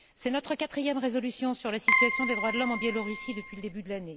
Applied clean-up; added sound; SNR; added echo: none; Keyboard (musical); -1 dB; none.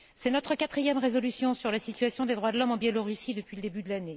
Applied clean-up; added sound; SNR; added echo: none; none; none; none.